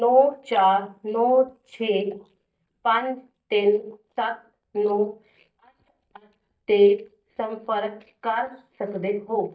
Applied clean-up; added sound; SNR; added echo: neural mask model DeepFilterNet 3.